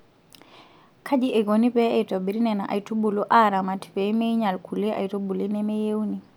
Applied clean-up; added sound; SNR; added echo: none; none; none; none.